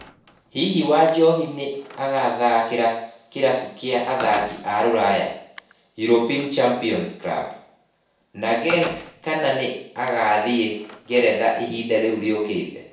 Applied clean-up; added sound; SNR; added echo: none; Slam; 19 dB; reverberation time 0.7 s.